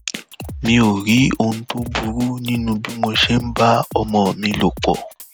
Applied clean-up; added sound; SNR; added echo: none; Drum kit; 14 dB; none.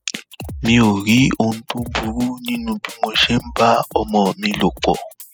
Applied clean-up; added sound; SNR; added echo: classical method spectral subtraction.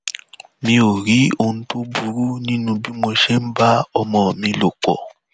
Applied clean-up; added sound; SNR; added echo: none; none; none; none.